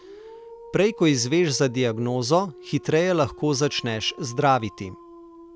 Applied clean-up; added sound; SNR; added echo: none; Dog; 20 dB; none.